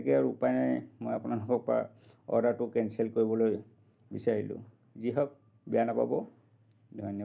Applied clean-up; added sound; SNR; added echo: none; none; none; none.